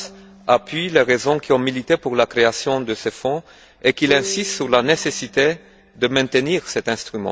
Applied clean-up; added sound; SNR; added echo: none; Bowed string instrument; 19 dB; none.